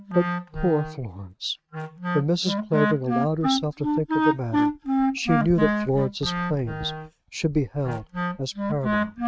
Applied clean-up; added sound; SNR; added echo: neural mask model RNNoise.